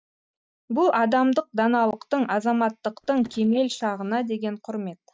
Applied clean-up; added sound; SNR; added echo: neural mask model DeepFilterNet 3.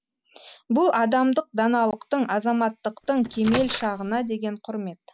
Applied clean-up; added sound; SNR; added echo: none; Microwave oven; 11 dB; none.